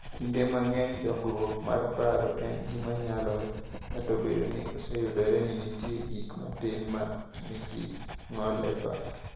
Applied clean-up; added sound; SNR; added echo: none; Writing; 9 dB; reverberation time 0.9 s.